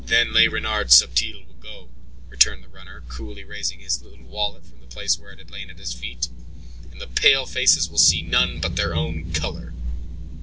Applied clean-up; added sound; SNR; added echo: none; Thunder; 12 dB; none.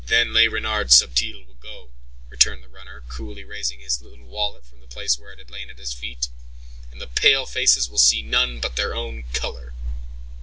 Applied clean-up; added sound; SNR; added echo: none; none; none; none.